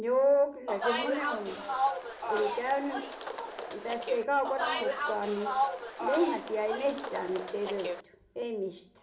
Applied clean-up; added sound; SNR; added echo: none; Bus; 2 dB; reverberation time 0.5 s.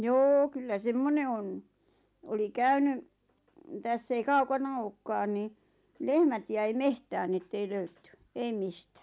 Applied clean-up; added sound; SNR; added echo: none; none; none; none.